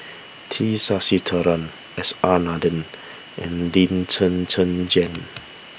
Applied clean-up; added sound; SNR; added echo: none; none; none; none.